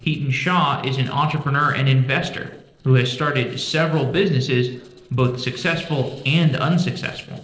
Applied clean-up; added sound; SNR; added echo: neural separator model SepFormer DNS4.